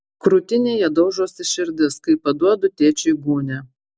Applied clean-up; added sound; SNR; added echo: none; none; none; none.